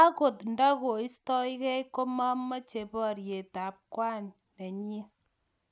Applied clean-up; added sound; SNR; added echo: none; none; none; none.